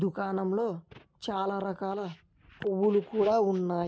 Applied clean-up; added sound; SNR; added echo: none; none; none; none.